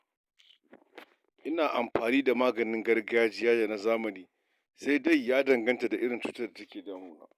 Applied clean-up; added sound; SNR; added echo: none; none; none; none.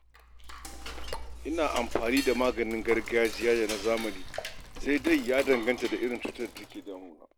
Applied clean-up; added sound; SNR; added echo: none; Cutlery, silverware / Dishes, pots, and pans; 9 dB; none.